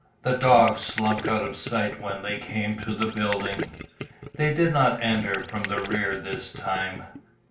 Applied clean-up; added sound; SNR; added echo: none; Gurgling; 11 dB; reverberation time 0.3 s.